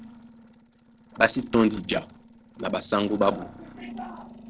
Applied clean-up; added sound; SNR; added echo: neural separator model SepFormer DNS4.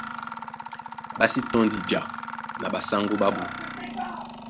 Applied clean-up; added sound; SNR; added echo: none; Mechanisms; 8 dB; none.